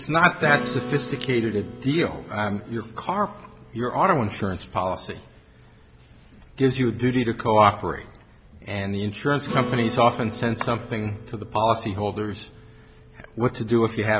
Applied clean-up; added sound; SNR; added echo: none; Acoustic guitar; 14 dB; none.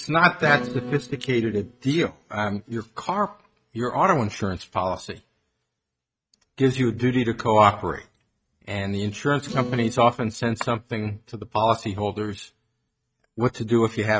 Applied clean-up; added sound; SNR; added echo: neural mask model RNNoise.